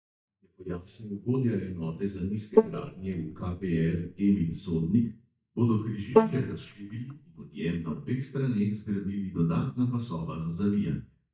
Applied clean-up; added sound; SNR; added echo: neural mask model DeepFilterNet 3.